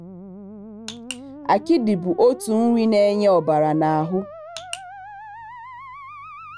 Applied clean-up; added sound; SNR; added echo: none; Musical instrument; 16 dB; none.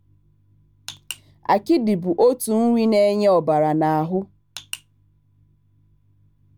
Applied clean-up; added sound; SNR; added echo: none; none; none; none.